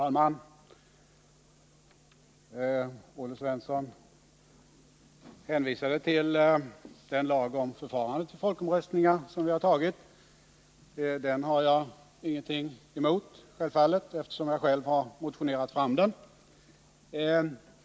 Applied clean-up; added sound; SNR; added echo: none; none; none; none.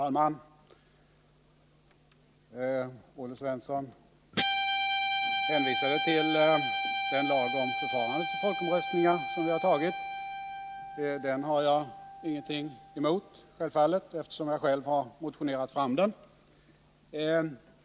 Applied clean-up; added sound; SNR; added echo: none; Guitar; 4 dB; none.